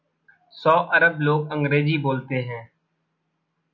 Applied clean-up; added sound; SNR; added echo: none; none; none; none.